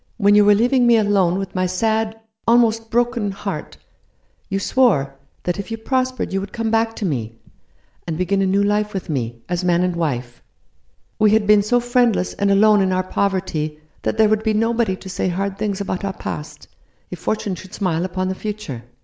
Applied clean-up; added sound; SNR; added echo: none; none; none; none.